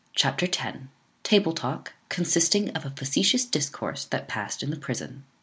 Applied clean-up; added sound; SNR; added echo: none; none; none; none.